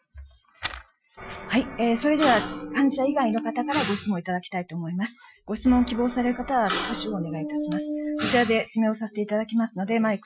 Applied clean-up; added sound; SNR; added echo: classical method Wiener filter.